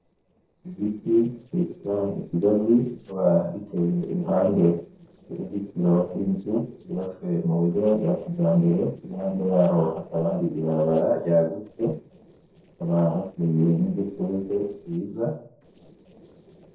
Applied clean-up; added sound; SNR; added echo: neural separator model SepFormer DNS4.